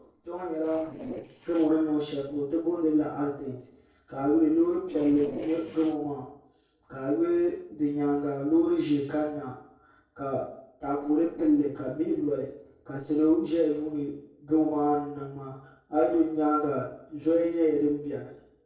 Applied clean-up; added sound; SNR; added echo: neural separator model SepFormer DNS4.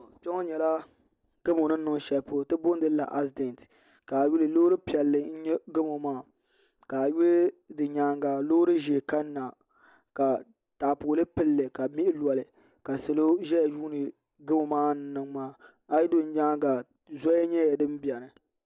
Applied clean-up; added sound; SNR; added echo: none; none; none; none.